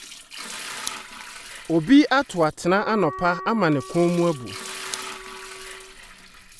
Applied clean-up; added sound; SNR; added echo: none; Liquid + Wind instrument, woodwind instrument; 13 dB; none.